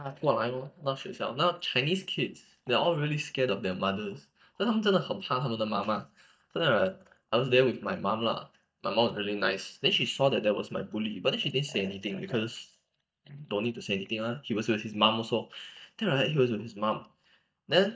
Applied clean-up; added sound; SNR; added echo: neural mask model DeepFilterNet 3.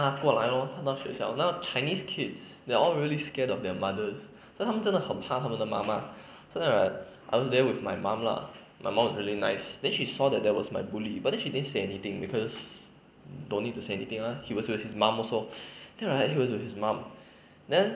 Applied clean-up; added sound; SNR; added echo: none; none; none; none.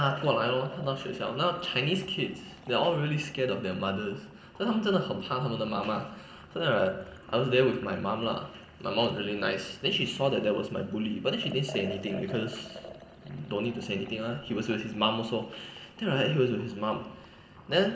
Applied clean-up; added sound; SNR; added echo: none; Liquid; 19 dB; reverberation time 0.8 s.